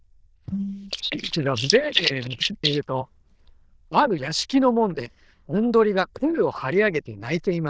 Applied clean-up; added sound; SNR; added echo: neural diffusion model UNIVERSE++.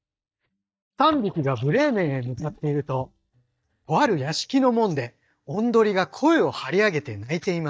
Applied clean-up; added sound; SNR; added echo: neural mask model DeepFilterNet 3.